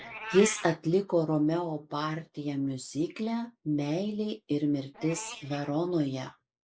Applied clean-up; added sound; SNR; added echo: neural mask model Resemble Enhance denoiser.